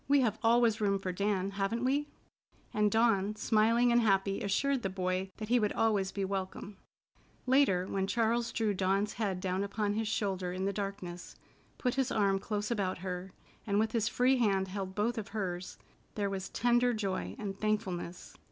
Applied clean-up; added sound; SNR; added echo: none; none; none; none.